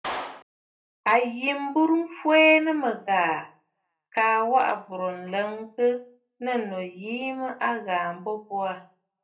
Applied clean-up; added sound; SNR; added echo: none; Clapping; 13 dB; reverberation time 0.3 s.